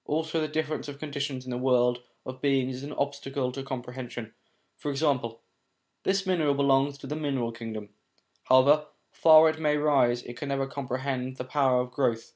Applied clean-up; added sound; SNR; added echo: none; none; none; none.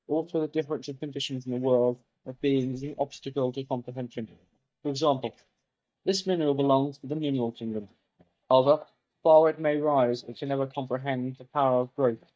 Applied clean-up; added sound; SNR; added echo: neural mask model DeepFilterNet 3.